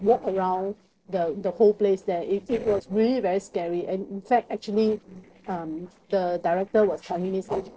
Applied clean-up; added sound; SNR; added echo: neural separator model SepFormer DNS4.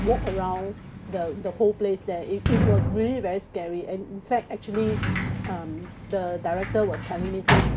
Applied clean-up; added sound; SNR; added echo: none; Sliding door; 1 dB; none.